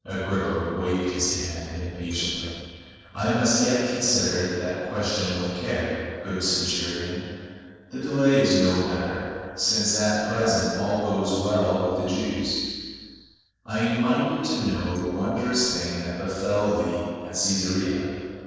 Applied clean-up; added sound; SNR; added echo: neural separator model SepFormer DNS4.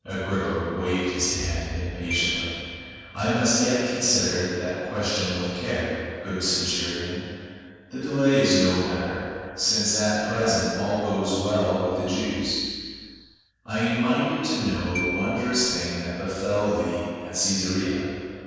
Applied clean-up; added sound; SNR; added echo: none; Glockenspiel; 13 dB; reverberation time 2.1 s.